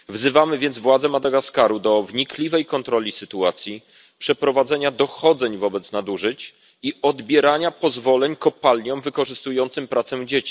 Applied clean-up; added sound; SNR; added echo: none; none; none; none.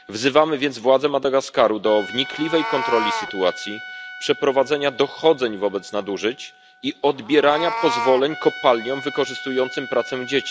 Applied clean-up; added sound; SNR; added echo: none; Trumpet + Meow; 10 dB; none.